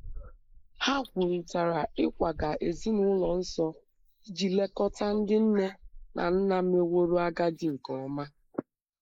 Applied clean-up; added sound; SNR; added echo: neural mask model Resemble Enhance denoiser.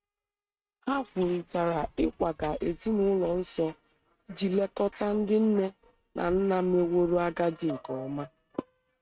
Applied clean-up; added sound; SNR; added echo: neural mask model RNNoise.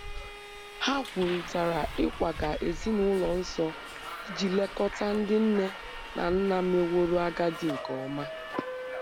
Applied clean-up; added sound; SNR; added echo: none; Subway, metro, underground; 10 dB; none.